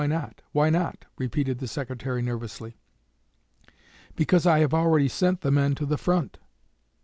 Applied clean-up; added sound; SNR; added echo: none; none; none; none.